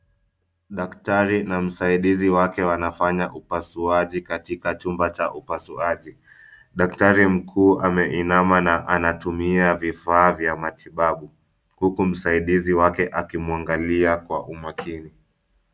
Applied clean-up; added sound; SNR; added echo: none; none; none; none.